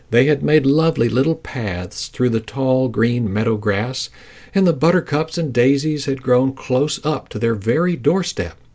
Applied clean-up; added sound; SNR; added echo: none; none; none; none.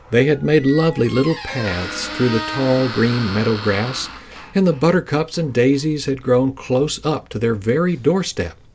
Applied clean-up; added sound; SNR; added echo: none; Squeak; 14 dB; none.